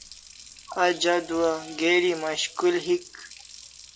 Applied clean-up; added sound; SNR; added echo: none; Water tap, faucet; 20 dB; none.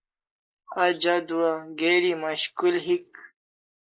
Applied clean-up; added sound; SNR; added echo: neural mask model Resemble Enhance denoiser.